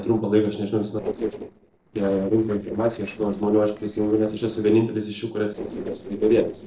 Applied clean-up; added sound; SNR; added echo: neural separator model SepFormer DNS4.